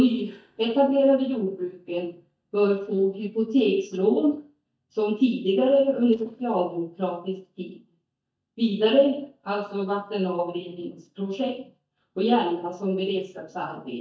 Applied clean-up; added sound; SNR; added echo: neural mask model DeepFilterNet 3.